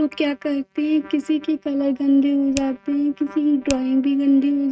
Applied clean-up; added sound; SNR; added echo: neural mask model RNNoise.